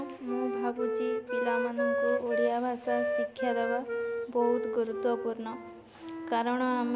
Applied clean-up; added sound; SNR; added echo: none; Wind instrument, woodwind instrument; 1 dB; none.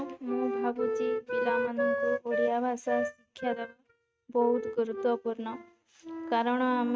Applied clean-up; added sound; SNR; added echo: neural mask model RNNoise.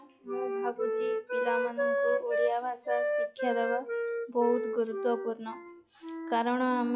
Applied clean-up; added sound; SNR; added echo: classical method log-MMSE.